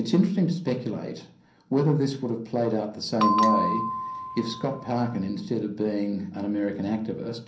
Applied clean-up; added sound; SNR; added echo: none; Bell; 1 dB; reverberation time 0.6 s.